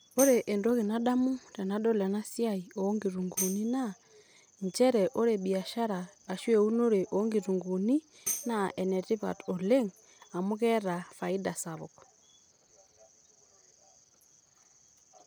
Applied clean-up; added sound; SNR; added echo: none; Tambourine; 10 dB; none.